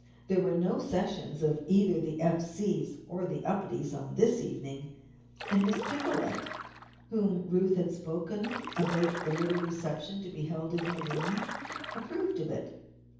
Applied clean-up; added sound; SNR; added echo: none; Stream; 8 dB; reverberation time 0.9 s.